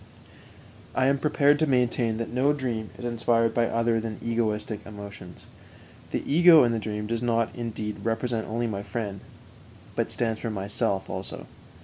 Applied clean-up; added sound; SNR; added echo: none; none; none; none.